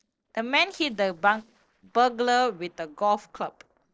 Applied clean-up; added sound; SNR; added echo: neural separator model SepFormer DNS4.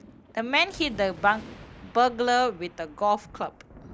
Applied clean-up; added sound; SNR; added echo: none; Thunder; 20 dB; none.